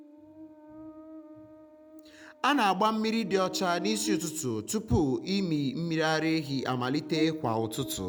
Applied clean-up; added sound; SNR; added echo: none; Buzz; 12 dB; none.